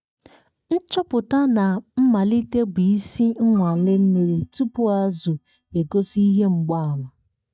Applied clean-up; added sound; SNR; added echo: neural mask model DeepFilterNet 3.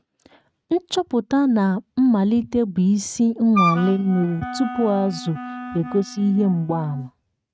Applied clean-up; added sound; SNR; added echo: neural mask model RNNoise.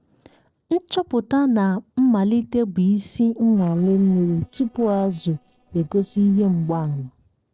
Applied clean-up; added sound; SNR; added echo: neural separator model SepFormer DNS4.